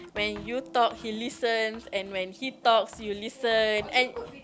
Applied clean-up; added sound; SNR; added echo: none; Guitar + Writing; 20 dB; none.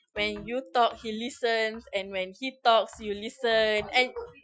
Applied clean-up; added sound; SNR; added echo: classical method Wiener filter.